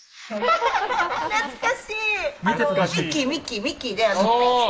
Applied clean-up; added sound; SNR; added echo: neural mask model Resemble Enhance denoiser.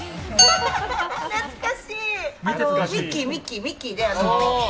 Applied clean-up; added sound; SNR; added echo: none; Glass; 1 dB; none.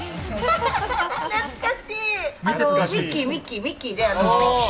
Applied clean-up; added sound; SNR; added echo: none; none; none; none.